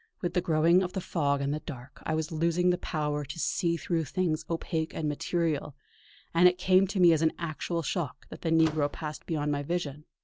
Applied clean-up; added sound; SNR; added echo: none; Slam / Microwave oven; 16 dB; none.